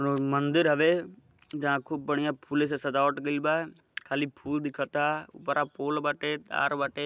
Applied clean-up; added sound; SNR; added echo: none; none; none; none.